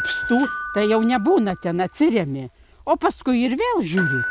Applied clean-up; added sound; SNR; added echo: none; Door / Bell; 10 dB; none.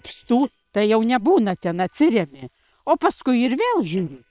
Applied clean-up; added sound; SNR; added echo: neural separator model SepFormer WHAM!.